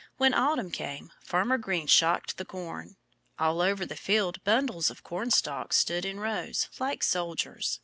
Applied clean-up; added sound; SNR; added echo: none; none; none; none.